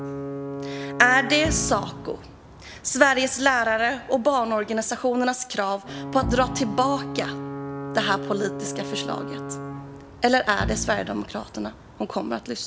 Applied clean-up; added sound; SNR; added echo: none; Bowed string instrument + Alarm / Ocean / Boat, Water vehicle; 9 dB; none.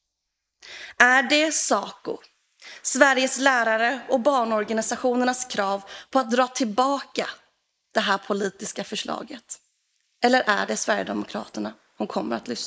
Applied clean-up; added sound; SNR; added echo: neural mask model Resemble Enhance denoiser.